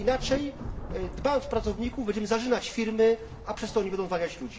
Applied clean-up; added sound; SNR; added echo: none; Rain / Thunderstorm; 11 dB; reverberation time 1.2 s.